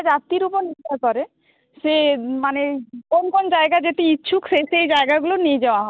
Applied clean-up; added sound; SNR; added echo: none; none; none; none.